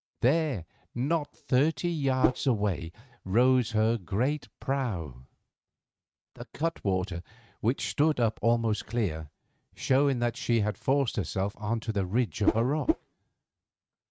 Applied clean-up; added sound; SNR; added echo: neural mask model RNNoise.